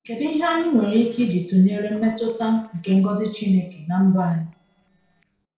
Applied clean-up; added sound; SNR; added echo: neural separator model SepFormer DNS4.